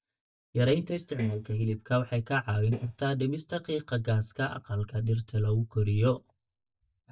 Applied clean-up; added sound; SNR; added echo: neural mask model DeepFilterNet 3.